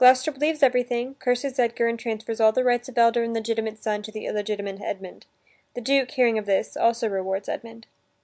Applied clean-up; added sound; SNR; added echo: none; none; none; none.